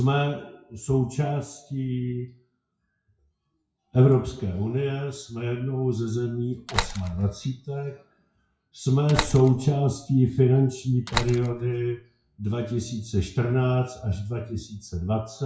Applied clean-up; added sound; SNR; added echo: classical method WPE with log-MMSE.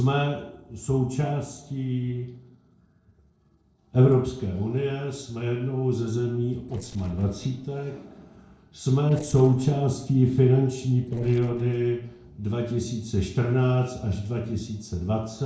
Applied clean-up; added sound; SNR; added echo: neural separator model SepFormer DNS4.